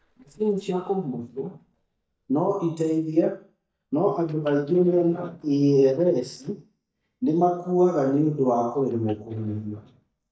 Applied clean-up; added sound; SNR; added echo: neural mask model DeepFilterNet 3.